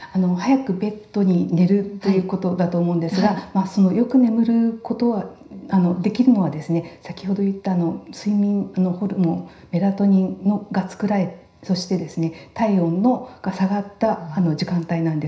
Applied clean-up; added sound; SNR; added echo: none; none; none; reverberation time 0.5 s.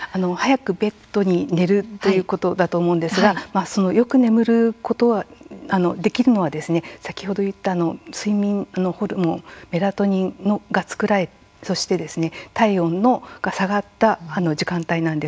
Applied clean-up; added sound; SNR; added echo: none; none; none; none.